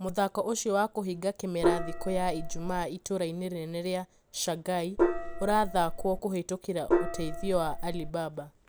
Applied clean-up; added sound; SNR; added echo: none; Gong; -1 dB; none.